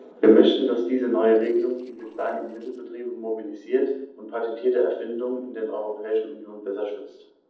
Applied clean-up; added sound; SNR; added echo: neural separator model SepFormer DNS4.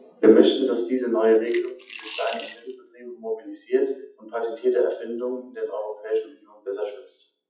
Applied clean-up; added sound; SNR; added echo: classical method WPE with log-MMSE.